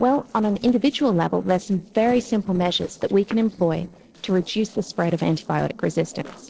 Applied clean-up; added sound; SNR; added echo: neural separator model SepFormer DNS4.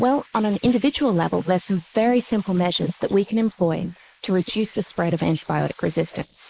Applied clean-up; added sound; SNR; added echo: neural mask model Resemble Enhance denoiser.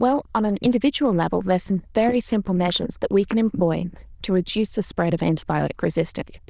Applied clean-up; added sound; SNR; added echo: neural diffusion model UNIVERSE++.